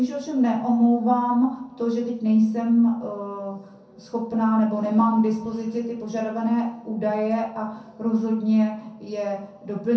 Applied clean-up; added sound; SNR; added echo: none; none; none; reverberation time 0.6 s.